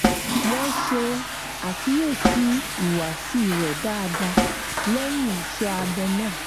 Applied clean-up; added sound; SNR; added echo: none; Toilet flush / Water + Snare drum; 1 dB; none.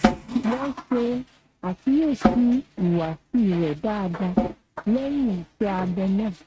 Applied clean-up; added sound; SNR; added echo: neural mask model RNNoise.